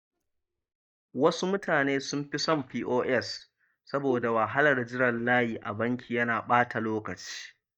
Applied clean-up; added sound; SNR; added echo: neural mask model DeepFilterNet 3.